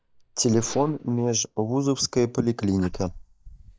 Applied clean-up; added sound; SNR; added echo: neural mask model DeepFilterNet 3.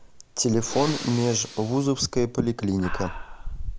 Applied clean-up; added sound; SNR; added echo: none; Breathing; 9 dB; none.